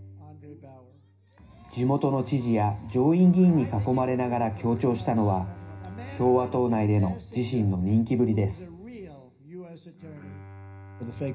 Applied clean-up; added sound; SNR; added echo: none; Bowed string instrument; 20 dB; reverberation time 0.4 s.